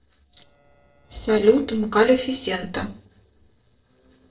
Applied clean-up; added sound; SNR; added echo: neural separator model SepFormer DNS4.